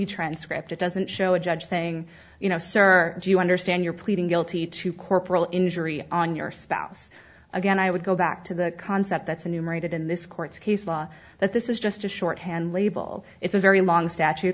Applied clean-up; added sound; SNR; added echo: none; none; none; none.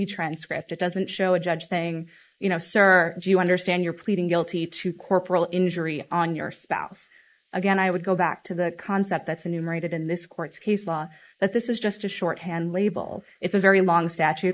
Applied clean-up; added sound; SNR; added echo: neural mask model Resemble Enhance denoiser.